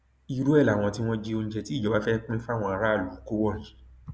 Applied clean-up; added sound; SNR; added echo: none; none; none; none.